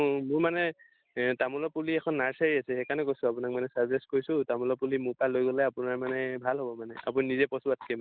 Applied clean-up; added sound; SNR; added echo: none; none; none; none.